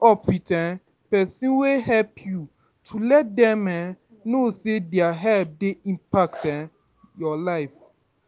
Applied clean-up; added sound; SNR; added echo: none; none; none; none.